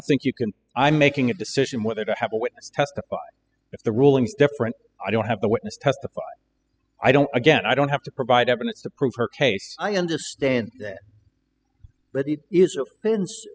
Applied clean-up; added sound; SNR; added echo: classical method spectral subtraction.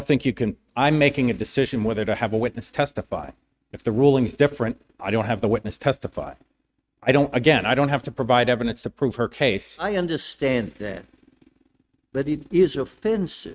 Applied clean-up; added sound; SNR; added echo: neural mask model RNNoise.